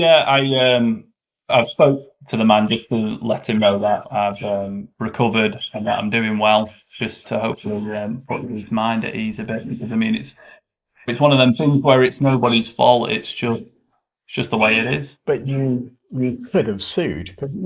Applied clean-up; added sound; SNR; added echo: neural mask model Resemble Enhance denoiser.